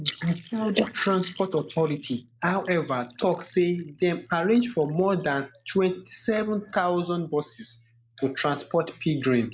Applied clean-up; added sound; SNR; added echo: neural mask model Resemble Enhance denoiser.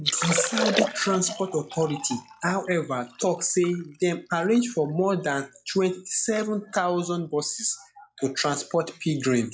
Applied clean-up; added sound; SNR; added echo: classical method log-MMSE.